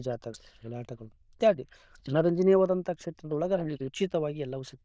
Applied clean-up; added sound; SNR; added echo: neural diffusion model UNIVERSE++.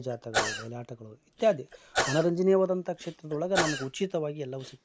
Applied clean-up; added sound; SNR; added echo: none; Sneeze / Cough; 6 dB; none.